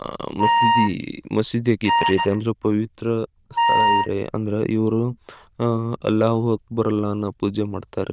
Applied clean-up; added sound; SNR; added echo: neural diffusion model UNIVERSE++.